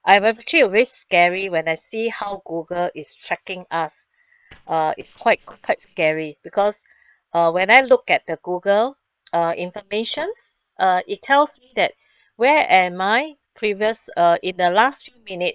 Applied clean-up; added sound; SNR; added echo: neural separator model SepFormer WHAM!.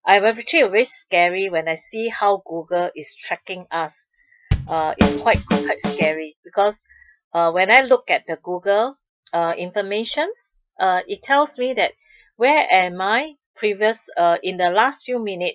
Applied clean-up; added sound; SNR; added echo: classical method Wiener filter.